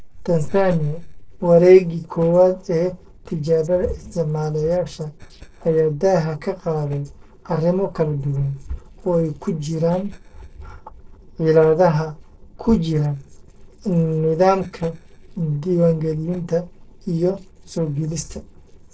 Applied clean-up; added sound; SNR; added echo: neural separator model SepFormer DNS4.